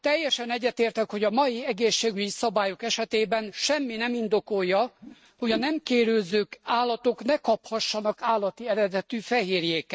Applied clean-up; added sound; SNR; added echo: neural mask model RNNoise.